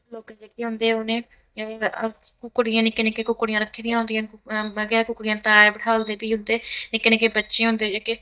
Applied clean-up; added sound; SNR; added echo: neural mask model DeepFilterNet 3.